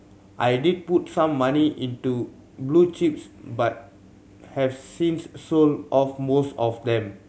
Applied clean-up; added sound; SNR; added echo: none; none; none; none.